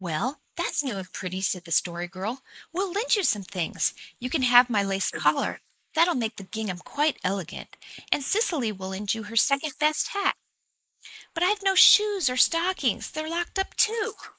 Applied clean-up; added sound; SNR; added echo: neural mask model Resemble Enhance denoiser.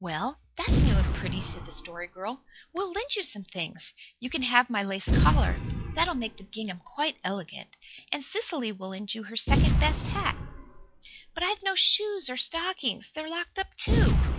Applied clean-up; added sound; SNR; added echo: classical method log-MMSE.